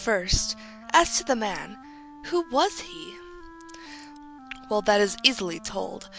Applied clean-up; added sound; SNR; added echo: none; Wind instrument, woodwind instrument; 18 dB; none.